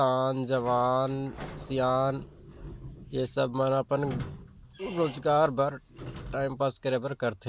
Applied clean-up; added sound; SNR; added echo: none; Squeak / Sliding door; 15 dB; none.